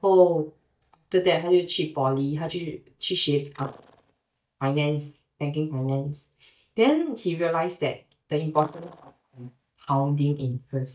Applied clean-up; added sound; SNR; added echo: neural mask model DeepFilterNet 3.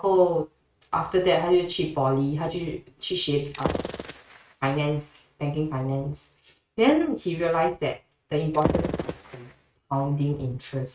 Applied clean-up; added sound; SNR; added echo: neural mask model RNNoise.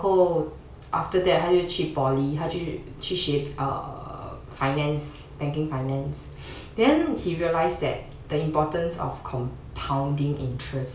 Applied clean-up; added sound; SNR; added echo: none; none; none; none.